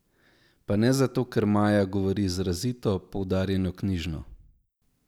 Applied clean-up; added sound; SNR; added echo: none; none; none; none.